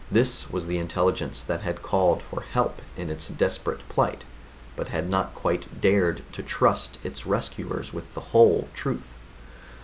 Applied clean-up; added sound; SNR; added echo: none; Rain; 20 dB; none.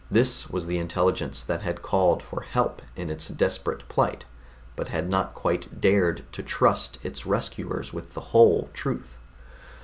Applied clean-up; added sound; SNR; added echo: none; none; none; none.